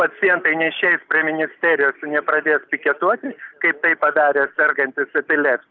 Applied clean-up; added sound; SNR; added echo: none; none; none; none.